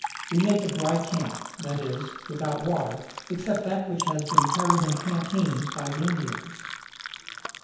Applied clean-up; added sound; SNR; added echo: none; Liquid; 4 dB; reverberation time 1.0 s.